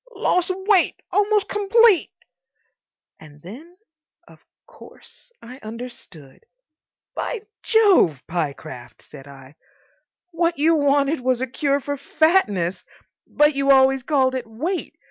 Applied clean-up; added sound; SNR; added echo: none; none; none; none.